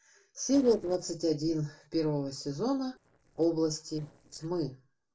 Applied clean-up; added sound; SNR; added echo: neural separator model SepFormer DNS4.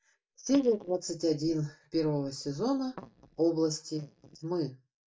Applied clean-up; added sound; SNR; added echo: neural mask model DeepFilterNet 3.